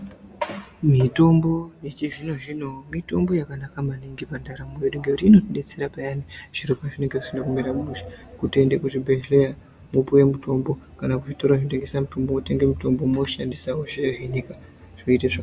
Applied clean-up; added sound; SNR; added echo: none; none; none; none.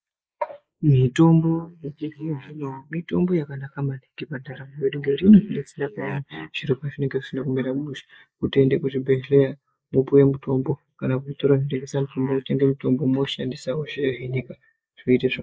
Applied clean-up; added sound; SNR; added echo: neural mask model Resemble Enhance denoiser.